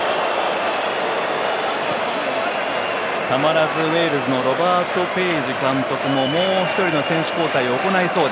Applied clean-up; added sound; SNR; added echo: none; none; none; none.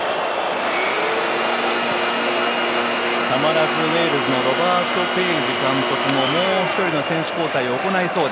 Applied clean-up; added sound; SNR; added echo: none; Domestic sounds, home sounds; 4 dB; none.